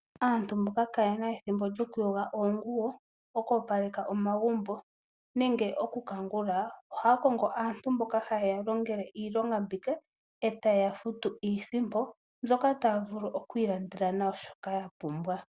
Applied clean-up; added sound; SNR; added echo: none; none; none; none.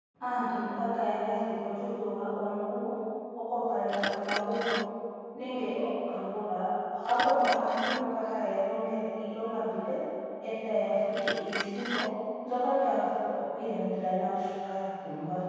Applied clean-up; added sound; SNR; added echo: none; Glass; 8 dB; reverberation time 2.2 s.